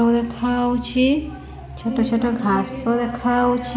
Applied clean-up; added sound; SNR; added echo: none; none; none; none.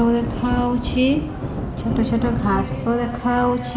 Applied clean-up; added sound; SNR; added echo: none; Thunder / Rain; 6 dB; none.